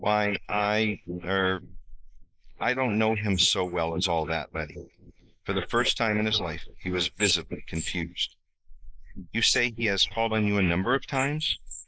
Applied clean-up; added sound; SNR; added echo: neural mask model Resemble Enhance denoiser.